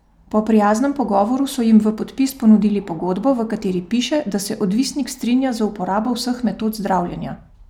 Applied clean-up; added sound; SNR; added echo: none; none; none; none.